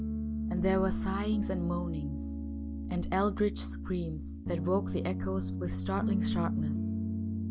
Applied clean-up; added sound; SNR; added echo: none; Piano; 0 dB; none.